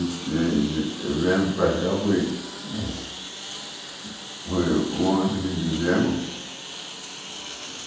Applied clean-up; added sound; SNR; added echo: none; Engine; 11 dB; reverberation time 0.9 s.